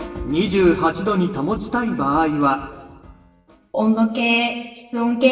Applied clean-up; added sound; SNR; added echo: none; none; none; reverberation time 1.2 s.